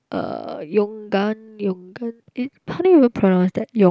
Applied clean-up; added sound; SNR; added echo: none; none; none; none.